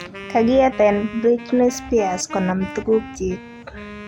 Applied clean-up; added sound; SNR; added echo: none; Wind instrument, woodwind instrument; 15 dB; none.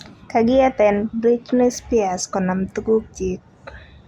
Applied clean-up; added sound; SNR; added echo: none; none; none; none.